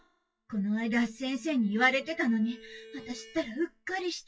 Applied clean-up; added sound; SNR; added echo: classical method WPE with log-MMSE.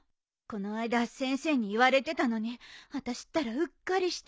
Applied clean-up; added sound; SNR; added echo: none; none; none; none.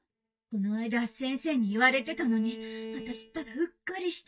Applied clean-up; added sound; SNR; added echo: neural mask model DeepFilterNet 3.